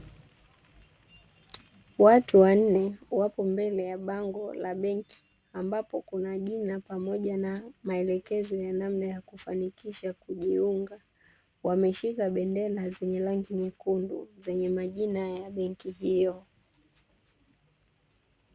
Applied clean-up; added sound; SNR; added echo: none; none; none; none.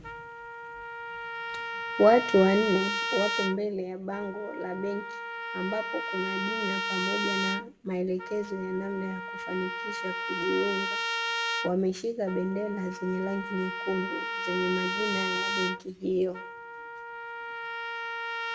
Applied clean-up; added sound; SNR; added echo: none; Trumpet; 3 dB; reverberation time 0.5 s.